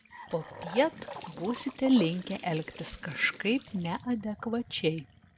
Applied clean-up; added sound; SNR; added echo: none; Trickle, dribble / Bathtub (filling or washing) / Sink (filling or washing) / Gurgling; 14 dB; none.